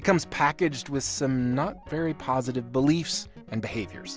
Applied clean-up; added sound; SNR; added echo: none; none; none; none.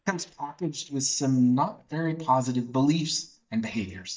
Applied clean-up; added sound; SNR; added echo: neural mask model DeepFilterNet 3.